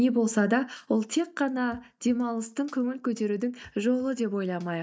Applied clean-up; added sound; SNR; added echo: neural mask model DeepFilterNet 3.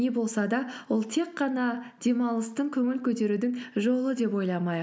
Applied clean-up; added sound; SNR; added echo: none; none; none; none.